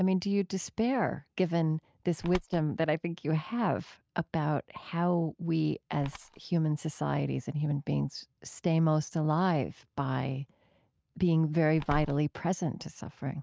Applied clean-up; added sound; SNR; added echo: neural mask model RNNoise.